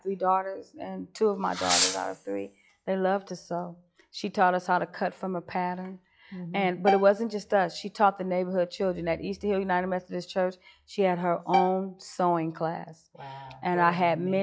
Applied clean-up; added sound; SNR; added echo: classical method log-MMSE.